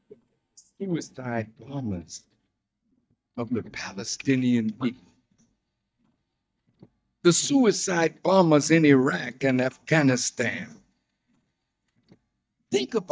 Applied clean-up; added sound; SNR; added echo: neural mask model DeepFilterNet 3.